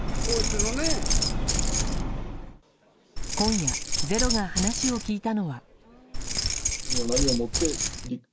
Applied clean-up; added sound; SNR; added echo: none; Keys jangling; -2 dB; none.